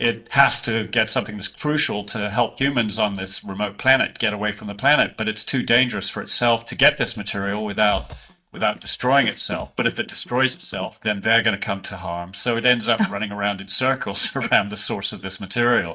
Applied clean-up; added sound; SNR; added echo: neural mask model DeepFilterNet 3.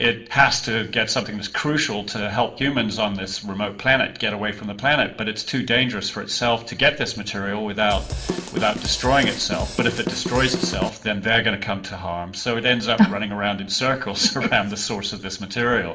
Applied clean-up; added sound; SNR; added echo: none; Drum / Drum kit; 5 dB; reverberation time 0.6 s.